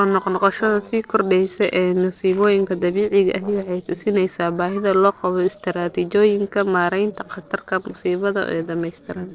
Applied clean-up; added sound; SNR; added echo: neural separator model SepFormer DNS4.